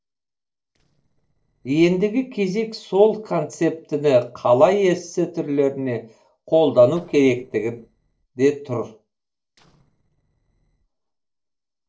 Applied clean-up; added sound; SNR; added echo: neural separator model SepFormer DNS4.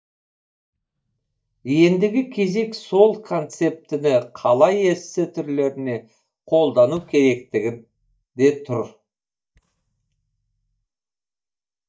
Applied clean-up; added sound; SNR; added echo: neural mask model DeepFilterNet 3.